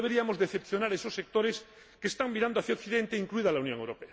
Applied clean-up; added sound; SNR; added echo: none; none; none; none.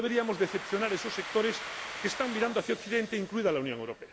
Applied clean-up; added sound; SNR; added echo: none; Domestic sounds, home sounds; 10 dB; none.